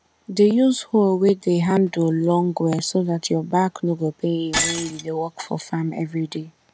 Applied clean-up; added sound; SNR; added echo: none; Shatter; 13 dB; none.